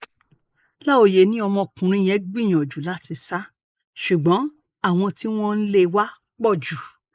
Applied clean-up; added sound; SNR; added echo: neural mask model Resemble Enhance denoiser.